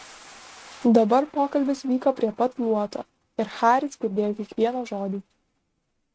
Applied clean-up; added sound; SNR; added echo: neural mask model RNNoise.